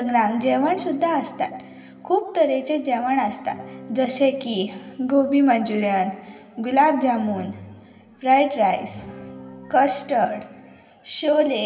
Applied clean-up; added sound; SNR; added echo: none; Electric guitar / Strum; 20 dB; reverberation time 2.6 s.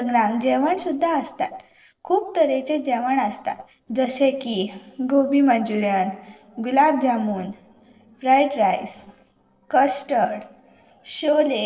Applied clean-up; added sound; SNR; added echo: neural separator model SepFormer DNS4.